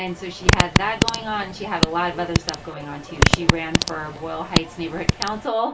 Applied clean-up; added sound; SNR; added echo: none; Fart; -5 dB; reverberation time 0.2 s.